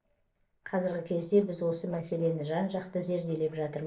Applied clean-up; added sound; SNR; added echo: neural separator model SepFormer DNS4.